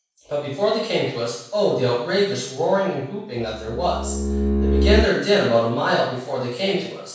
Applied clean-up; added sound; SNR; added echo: none; Bowed string instrument; -1 dB; reverberation time 0.7 s.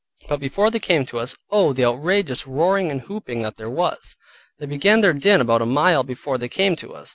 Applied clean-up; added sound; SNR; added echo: none; none; none; none.